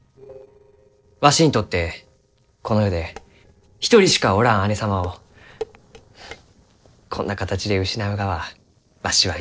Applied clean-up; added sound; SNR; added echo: neural separator model SepFormer DNS4.